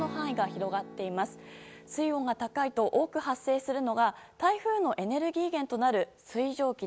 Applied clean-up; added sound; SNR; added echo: none; Strum; 18 dB; none.